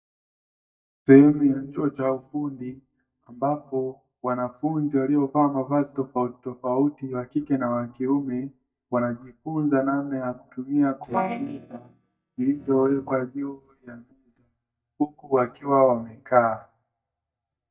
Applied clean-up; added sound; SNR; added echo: neural mask model DeepFilterNet 3.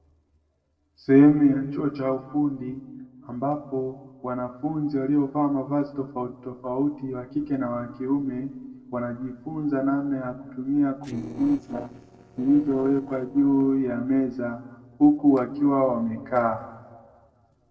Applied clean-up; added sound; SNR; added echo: neural separator model SepFormer DNS4.